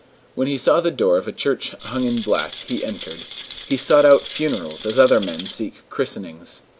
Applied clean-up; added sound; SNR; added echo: none; Rattle; 15 dB; none.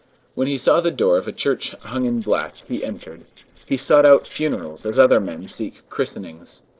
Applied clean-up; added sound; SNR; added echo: neural separator model SepFormer DNS4.